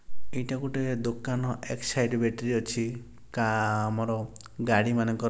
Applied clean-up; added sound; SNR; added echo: none; none; none; none.